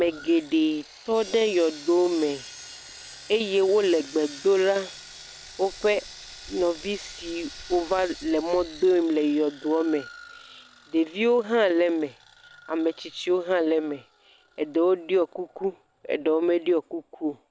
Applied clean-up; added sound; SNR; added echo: none; Sawing; 20 dB; none.